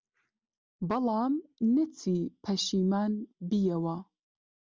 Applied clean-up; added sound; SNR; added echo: none; none; none; none.